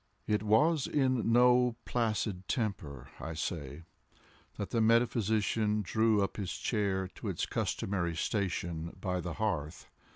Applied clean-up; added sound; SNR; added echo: none; none; none; none.